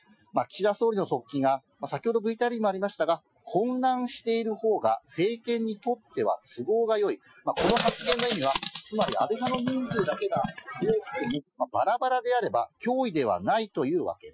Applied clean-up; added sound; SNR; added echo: classical method Wiener filter.